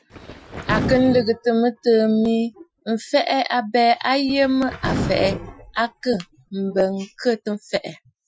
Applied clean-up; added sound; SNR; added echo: classical method Wiener filter.